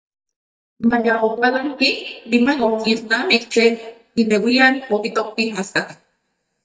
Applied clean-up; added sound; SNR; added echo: neural mask model DeepFilterNet 3.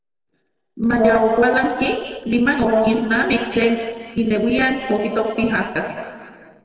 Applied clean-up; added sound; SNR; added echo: neural separator model SepFormer DNS4.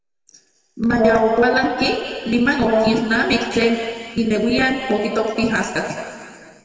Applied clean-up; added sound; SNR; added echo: none; Brass instrument; 6 dB; reverberation time 2.4 s.